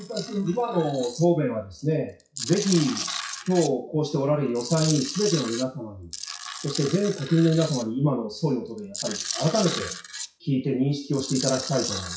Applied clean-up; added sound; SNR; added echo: classical method WPE with log-MMSE.